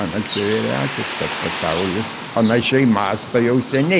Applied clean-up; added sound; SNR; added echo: none; Bird; 8 dB; none.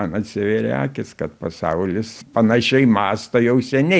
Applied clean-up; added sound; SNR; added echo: none; none; none; none.